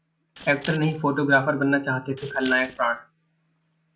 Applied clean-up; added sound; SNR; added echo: none; Scissors; 17 dB; none.